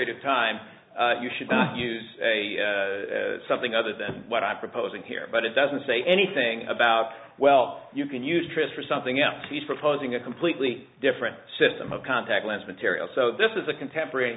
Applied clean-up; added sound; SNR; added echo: none; none; none; none.